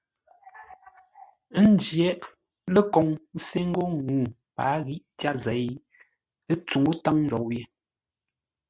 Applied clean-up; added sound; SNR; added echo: none; none; none; none.